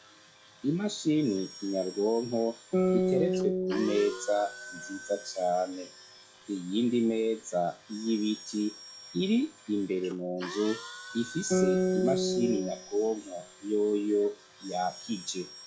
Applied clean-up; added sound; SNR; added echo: classical method log-MMSE.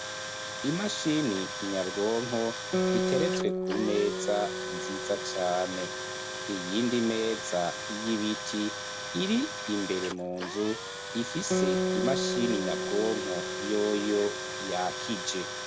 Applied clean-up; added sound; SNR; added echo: none; Guitar + Tools; 2 dB; none.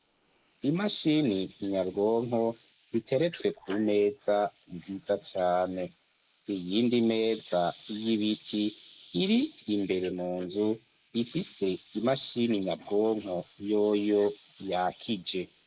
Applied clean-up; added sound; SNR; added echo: neural mask model Resemble Enhance denoiser.